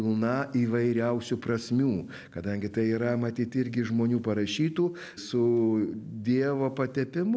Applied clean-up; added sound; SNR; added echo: none; none; none; none.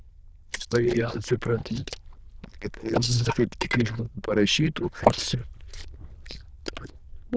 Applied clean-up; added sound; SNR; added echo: neural diffusion model UNIVERSE++.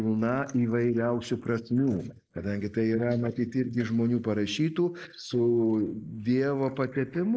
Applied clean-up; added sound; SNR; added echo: neural mask model Resemble Enhance denoiser.